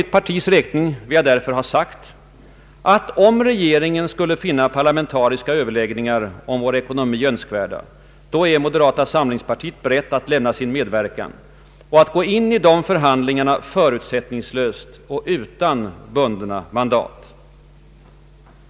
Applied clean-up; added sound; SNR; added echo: none; none; none; none.